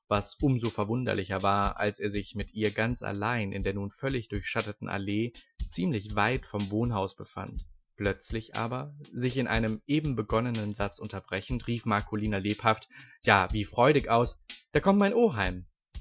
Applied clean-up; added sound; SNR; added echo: classical method Wiener filter.